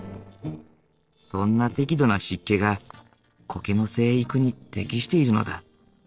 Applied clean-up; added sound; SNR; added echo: neural separator model SepFormer DNS4.